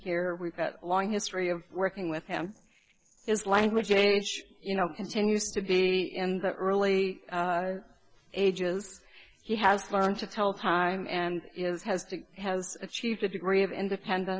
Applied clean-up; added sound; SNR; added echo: neural separator model SepFormer DNS4.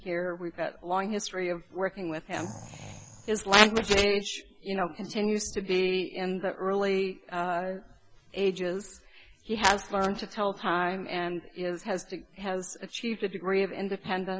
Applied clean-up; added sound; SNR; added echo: none; Animal; 16 dB; none.